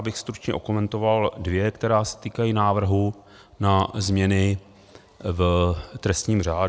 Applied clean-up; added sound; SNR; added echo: none; none; none; none.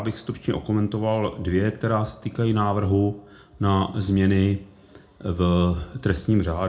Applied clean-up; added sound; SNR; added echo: none; none; none; reverberation time 0.3 s.